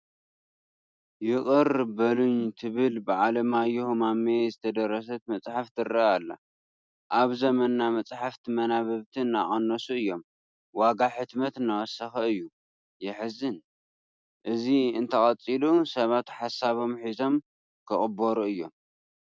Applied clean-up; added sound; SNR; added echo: none; none; none; none.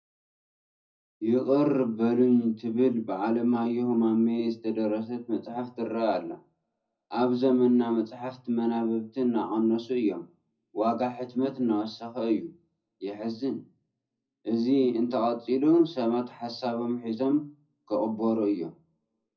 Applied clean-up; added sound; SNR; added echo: none; none; none; reverberation time 0.4 s.